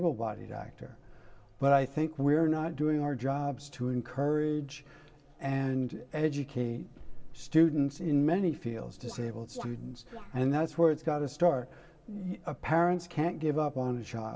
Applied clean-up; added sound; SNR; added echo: none; none; none; reverberation time 2.4 s.